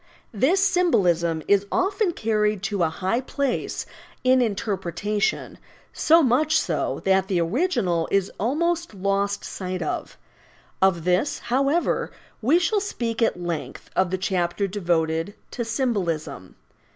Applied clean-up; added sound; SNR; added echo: none; none; none; none.